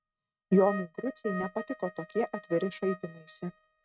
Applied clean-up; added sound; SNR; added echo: neural mask model RNNoise.